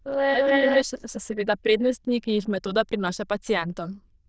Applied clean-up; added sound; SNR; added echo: neural diffusion model UNIVERSE++.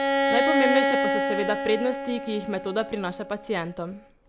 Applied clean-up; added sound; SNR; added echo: none; Bowed string instrument; -1 dB; none.